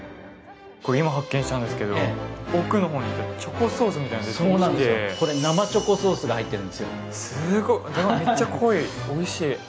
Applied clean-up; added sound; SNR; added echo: none; none; none; none.